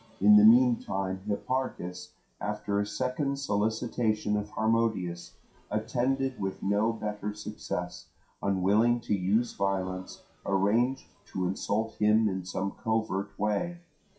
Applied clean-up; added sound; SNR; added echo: classical method WPE with log-MMSE.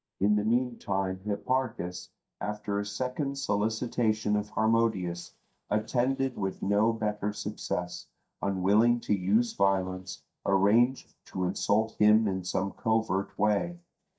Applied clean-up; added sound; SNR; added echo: neural mask model DeepFilterNet 3.